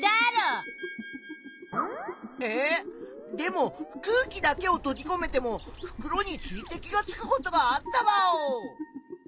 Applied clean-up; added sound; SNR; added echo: none; Bird; 13 dB; none.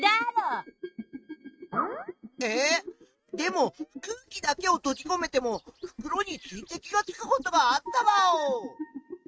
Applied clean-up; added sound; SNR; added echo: neural mask model RNNoise.